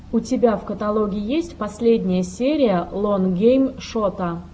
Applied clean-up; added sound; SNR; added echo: none; none; none; none.